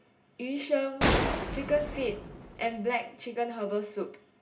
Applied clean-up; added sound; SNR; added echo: none; Gunshot, gunfire; -1 dB; reverberation time 0.4 s.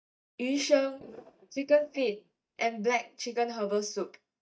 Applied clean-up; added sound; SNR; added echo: neural mask model DeepFilterNet 3.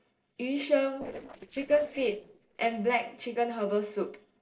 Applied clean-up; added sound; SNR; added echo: neural separator model SepFormer DNS4.